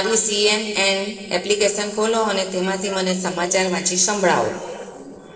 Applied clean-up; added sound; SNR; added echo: neural separator model SepFormer DNS4.